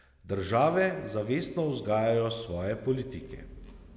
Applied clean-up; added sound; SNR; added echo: none; none; none; none.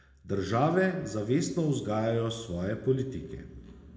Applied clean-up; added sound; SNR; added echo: none; none; none; reverberation time 0.4 s.